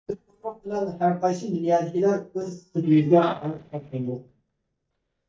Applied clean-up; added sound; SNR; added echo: neural mask model DeepFilterNet 3.